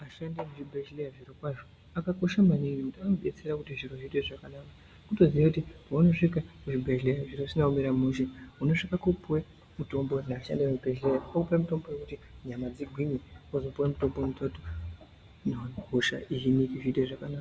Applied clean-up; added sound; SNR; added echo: none; none; none; none.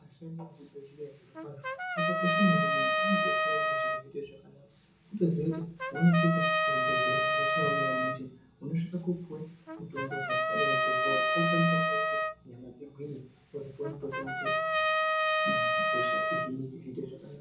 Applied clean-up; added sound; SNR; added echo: none; Trumpet; -4 dB; reverberation time 0.6 s.